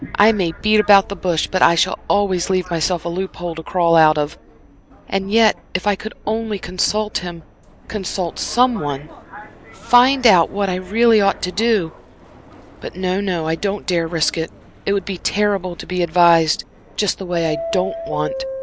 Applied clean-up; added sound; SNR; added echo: none; Subway, metro, underground; 16 dB; none.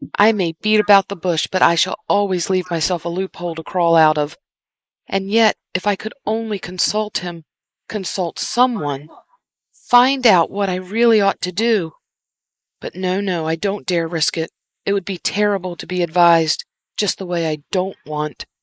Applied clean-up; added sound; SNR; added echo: neural mask model Resemble Enhance denoiser.